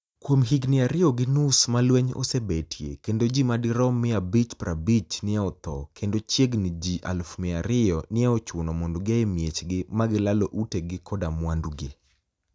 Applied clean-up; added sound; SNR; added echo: none; none; none; none.